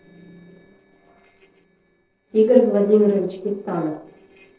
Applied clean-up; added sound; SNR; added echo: neural separator model SepFormer DNS4.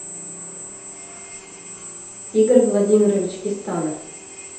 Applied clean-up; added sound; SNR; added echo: none; Drill; 12 dB; reverberation time 0.8 s.